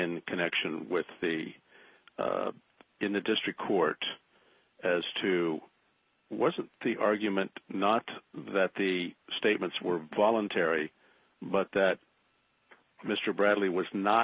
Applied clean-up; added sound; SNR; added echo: none; none; none; none.